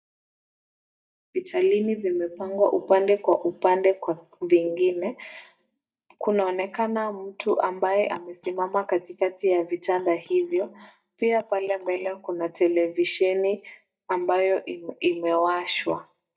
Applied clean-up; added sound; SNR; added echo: neural mask model DeepFilterNet 3.